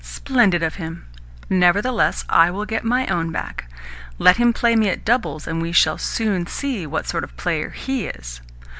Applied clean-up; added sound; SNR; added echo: none; none; none; none.